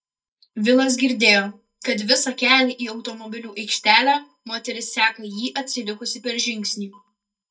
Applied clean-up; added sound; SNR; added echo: neural mask model DeepFilterNet 3.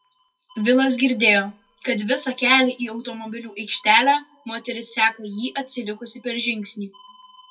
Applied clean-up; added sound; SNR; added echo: classical method WPE with log-MMSE.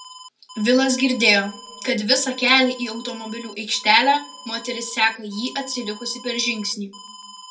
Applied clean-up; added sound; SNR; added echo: none; Alarm; 19 dB; reverberation time 0.2 s.